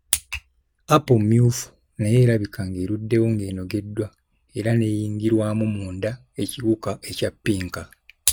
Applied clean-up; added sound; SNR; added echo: none; none; none; none.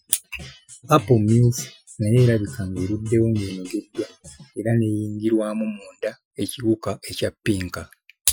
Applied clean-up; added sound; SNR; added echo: classical method Wiener filter.